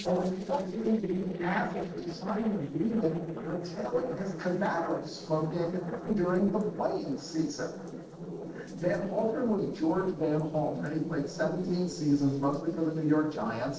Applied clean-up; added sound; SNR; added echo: neural separator model SepFormer DNS4.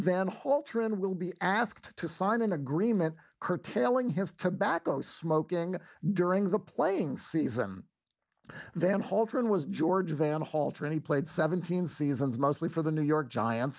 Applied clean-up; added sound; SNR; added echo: none; none; none; none.